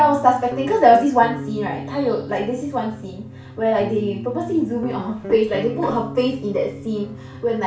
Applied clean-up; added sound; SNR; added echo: none; Guitar; 12 dB; reverberation time 0.3 s.